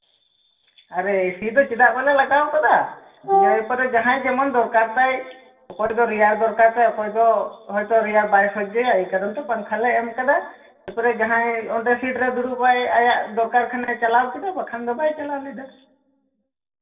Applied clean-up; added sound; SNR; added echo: neural separator model SepFormer DNS4.